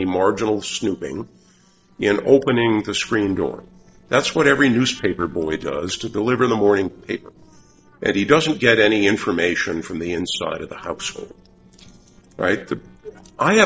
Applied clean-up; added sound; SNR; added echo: neural separator model SepFormer DNS4.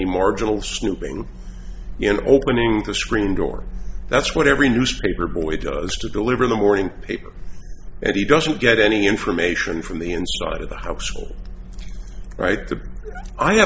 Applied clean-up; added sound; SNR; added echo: none; none; none; none.